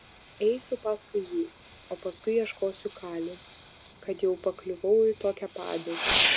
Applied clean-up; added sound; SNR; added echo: none; Fireworks; 1 dB; none.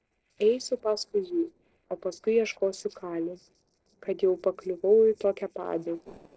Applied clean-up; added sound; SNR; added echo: neural separator model SepFormer DNS4.